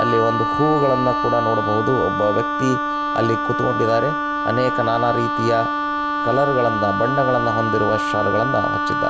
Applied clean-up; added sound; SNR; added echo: none; Wind instrument, woodwind instrument; 0 dB; none.